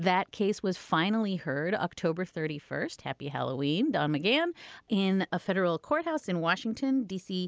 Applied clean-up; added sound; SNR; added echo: none; none; none; none.